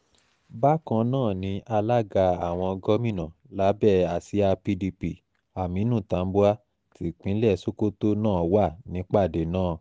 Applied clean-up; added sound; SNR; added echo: none; none; none; none.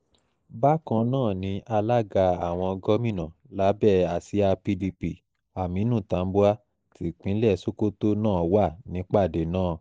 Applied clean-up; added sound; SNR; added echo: neural mask model Resemble Enhance denoiser.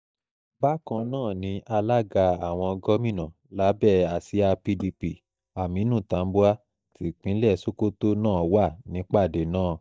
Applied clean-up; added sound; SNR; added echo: neural mask model DeepFilterNet 3.